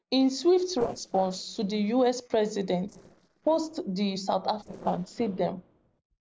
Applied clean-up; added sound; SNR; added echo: neural separator model SepFormer DNS4.